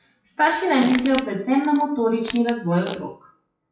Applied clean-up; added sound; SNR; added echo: classical method WPE with log-MMSE.